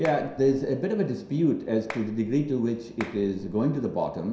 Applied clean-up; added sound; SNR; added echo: none; Clapping; 17 dB; reverberation time 0.7 s.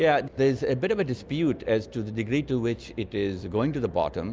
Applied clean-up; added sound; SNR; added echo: none; none; none; none.